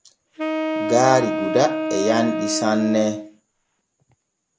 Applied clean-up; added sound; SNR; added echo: none; Wind instrument, woodwind instrument; 3 dB; none.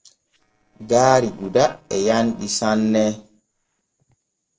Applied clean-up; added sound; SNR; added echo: neural separator model SepFormer DNS4.